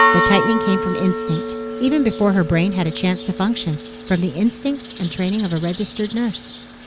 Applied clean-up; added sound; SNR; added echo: none; Church bell; 4 dB; none.